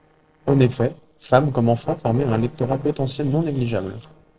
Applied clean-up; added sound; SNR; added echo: neural separator model SepFormer DNS4.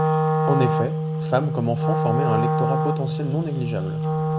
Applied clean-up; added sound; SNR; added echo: none; Wind instrument, woodwind instrument; -4 dB; none.